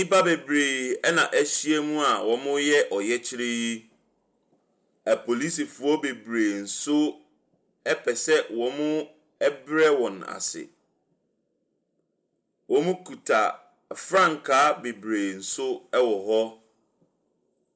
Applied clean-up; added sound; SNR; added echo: none; none; none; none.